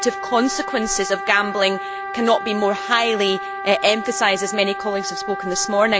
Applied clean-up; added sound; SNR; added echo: none; Wind instrument, woodwind instrument; 8 dB; none.